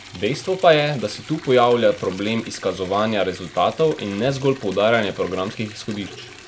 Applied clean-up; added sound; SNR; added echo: none; Liquid; 19 dB; none.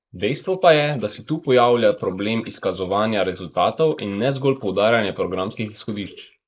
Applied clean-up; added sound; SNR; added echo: neural mask model Resemble Enhance denoiser.